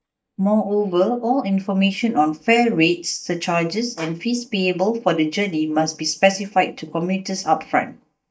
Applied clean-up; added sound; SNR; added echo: neural mask model DeepFilterNet 3.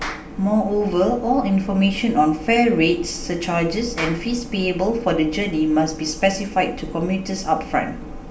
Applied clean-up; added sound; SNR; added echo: none; Clapping; 20 dB; reverberation time 0.5 s.